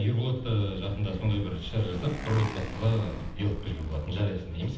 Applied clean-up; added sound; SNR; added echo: none; Motorcycle; 11 dB; reverberation time 0.8 s.